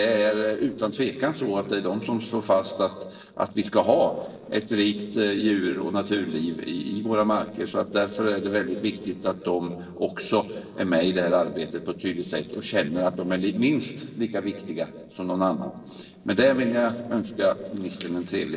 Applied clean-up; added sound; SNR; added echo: neural separator model SepFormer DNS4.